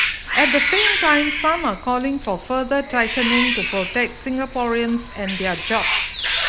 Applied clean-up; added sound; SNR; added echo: none; Cat + Bird vocalization, bird call, bird song; -1 dB; none.